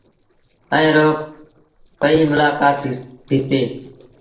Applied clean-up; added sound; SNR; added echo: neural separator model SepFormer DNS4.